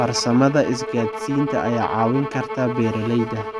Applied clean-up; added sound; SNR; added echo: none; Bowed string instrument; 7 dB; none.